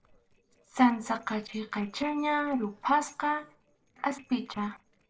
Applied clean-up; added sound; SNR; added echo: neural separator model SepFormer DNS4.